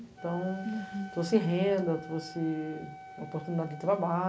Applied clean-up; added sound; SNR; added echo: none; Wind instrument, woodwind instrument; 15 dB; none.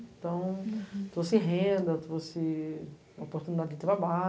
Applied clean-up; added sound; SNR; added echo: none; none; none; none.